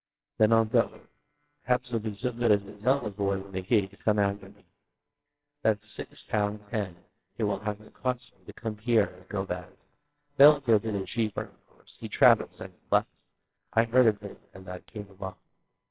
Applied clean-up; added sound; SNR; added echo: neural separator model SepFormer WHAMR!.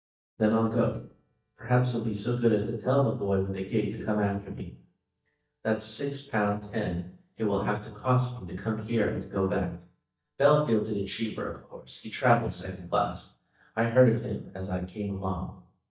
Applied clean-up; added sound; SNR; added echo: neural mask model DeepFilterNet 3.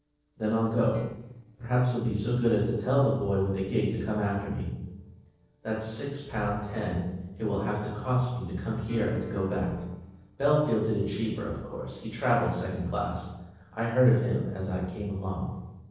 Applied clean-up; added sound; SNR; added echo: neural separator model SepFormer DNS4.